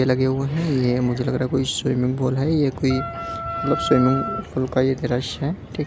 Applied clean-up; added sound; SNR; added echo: none; Wind instrument, woodwind instrument; 7 dB; none.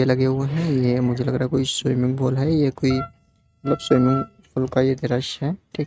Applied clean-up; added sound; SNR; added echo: neural mask model RNNoise.